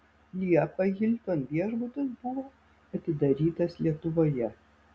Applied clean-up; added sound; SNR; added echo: none; none; none; none.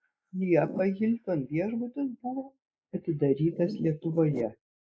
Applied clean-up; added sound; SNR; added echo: neural mask model Resemble Enhance denoiser.